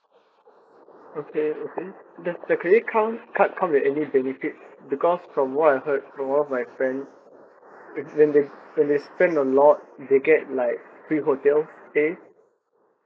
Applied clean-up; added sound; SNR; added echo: neural mask model Resemble Enhance denoiser.